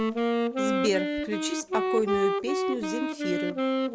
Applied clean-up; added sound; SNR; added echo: none; Wind instrument, woodwind instrument; -4 dB; none.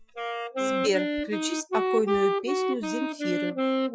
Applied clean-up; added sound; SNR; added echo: classical method Wiener filter.